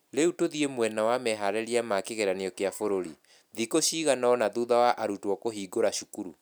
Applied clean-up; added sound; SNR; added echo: none; none; none; none.